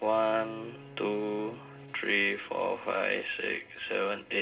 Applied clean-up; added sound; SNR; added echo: none; Bowed string instrument; 19 dB; reverberation time 0.2 s.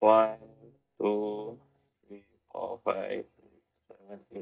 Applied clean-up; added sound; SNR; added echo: neural mask model DeepFilterNet 3.